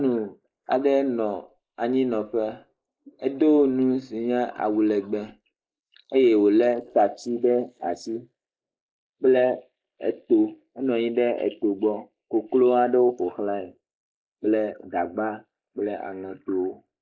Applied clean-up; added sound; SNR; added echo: neural mask model Resemble Enhance denoiser.